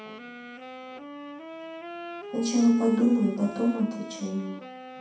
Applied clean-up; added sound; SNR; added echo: none; Wind instrument, woodwind instrument; 12 dB; reverberation time 0.6 s.